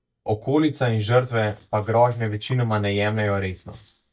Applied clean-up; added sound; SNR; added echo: neural mask model DeepFilterNet 3.